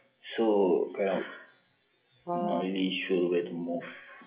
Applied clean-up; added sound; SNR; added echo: classical method WPE with log-MMSE.